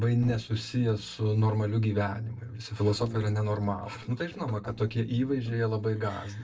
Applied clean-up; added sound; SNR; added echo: neural separator model SepFormer DNS4.